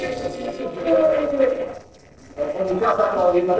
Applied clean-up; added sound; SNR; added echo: neural separator model SepFormer DNS4.